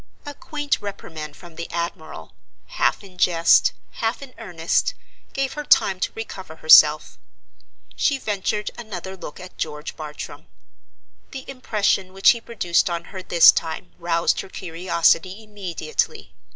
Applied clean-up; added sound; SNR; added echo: none; none; none; none.